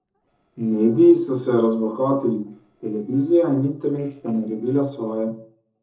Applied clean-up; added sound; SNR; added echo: neural separator model SepFormer DNS4.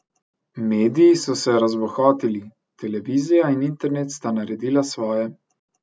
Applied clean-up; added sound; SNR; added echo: none; none; none; none.